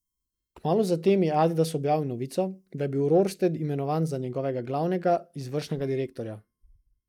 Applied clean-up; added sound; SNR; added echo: neural mask model DeepFilterNet 3.